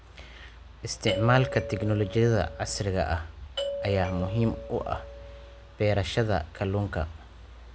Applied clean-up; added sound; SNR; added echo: none; Doorbell; 9 dB; none.